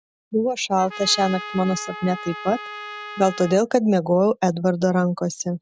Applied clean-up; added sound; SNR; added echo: none; Trumpet; 13 dB; none.